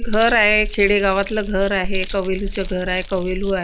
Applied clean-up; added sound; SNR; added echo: none; Keys jangling; 6 dB; none.